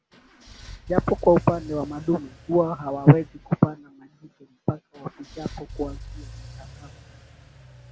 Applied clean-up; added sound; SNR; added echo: none; Engine / Car; 17 dB; none.